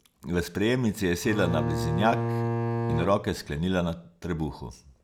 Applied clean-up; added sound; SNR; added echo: none; Bowed string instrument; 1 dB; none.